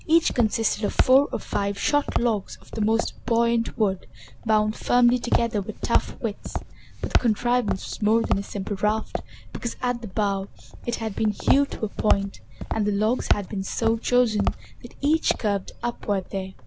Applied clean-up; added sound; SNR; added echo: none; Walk, footsteps; 5 dB; none.